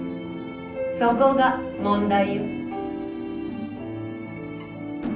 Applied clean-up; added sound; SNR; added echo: none; Mechanisms; 10 dB; reverberation time 0.6 s.